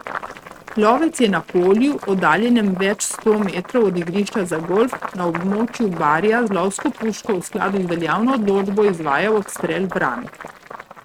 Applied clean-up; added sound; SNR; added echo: neural mask model RNNoise.